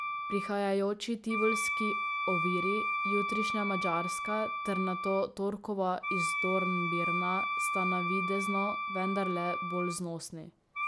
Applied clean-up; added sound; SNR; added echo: none; Wind instrument, woodwind instrument; 0 dB; none.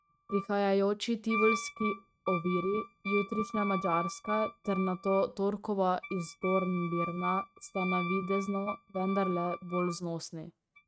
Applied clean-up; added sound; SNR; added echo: neural mask model RNNoise.